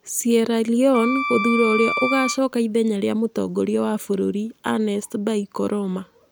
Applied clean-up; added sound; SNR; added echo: none; Wind instrument, woodwind instrument; 5 dB; none.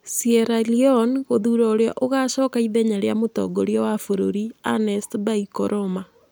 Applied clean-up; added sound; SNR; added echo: none; none; none; none.